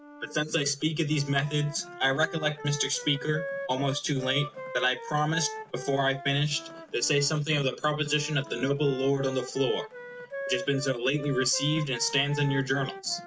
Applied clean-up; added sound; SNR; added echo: none; Wind instrument, woodwind instrument; 13 dB; none.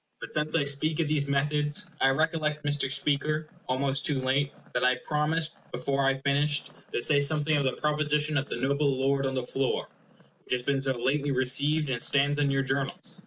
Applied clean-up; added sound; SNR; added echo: none; none; none; none.